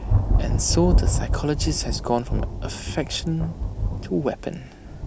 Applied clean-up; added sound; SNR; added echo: none; Thunder; -3 dB; none.